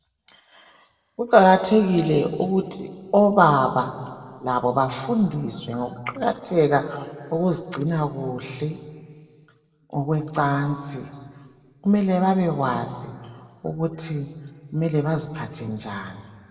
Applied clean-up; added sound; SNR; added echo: none; none; none; reverberation time 1.8 s.